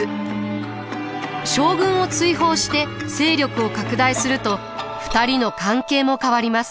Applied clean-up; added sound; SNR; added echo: none; none; none; none.